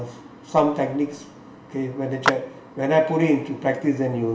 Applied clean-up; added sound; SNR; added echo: none; Clapping; 6 dB; reverberation time 0.8 s.